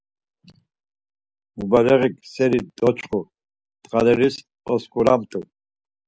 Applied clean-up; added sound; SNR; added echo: none; none; none; none.